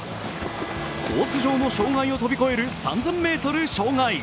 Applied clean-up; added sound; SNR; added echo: none; Bowed string instrument; 16 dB; none.